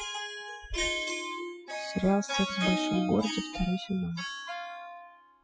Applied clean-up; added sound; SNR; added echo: classical method spectral subtraction.